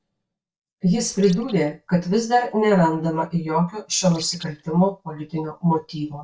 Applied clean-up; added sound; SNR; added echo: neural mask model DeepFilterNet 3.